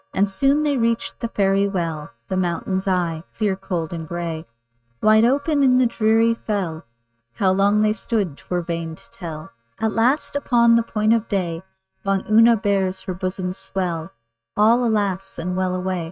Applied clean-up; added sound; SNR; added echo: neural mask model RNNoise.